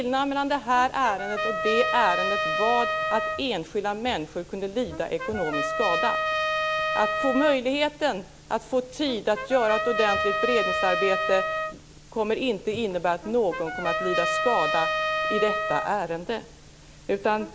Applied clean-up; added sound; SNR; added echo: none; Trumpet; 3 dB; none.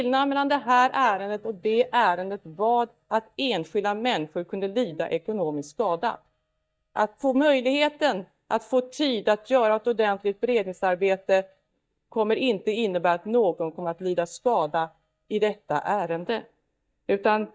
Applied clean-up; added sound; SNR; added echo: neural mask model DeepFilterNet 3.